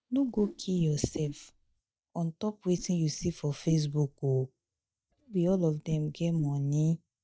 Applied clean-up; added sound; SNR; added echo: neural mask model DeepFilterNet 3.